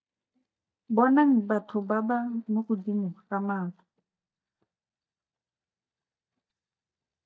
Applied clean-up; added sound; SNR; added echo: neural mask model DeepFilterNet 3.